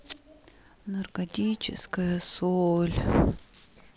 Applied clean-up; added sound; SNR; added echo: none; none; none; none.